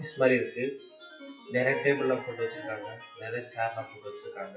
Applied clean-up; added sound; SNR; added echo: classical method WPE with log-MMSE.